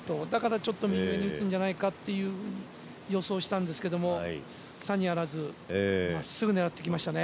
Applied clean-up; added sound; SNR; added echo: none; none; none; none.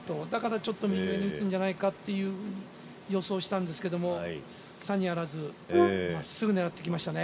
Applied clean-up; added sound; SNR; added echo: none; Brass instrument; -1 dB; reverberation time 1.9 s.